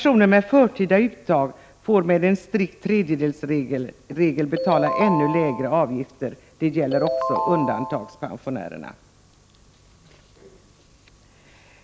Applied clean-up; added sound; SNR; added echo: none; Ringtone; 4 dB; none.